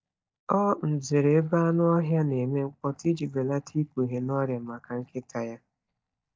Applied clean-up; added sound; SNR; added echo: neural mask model DeepFilterNet 3.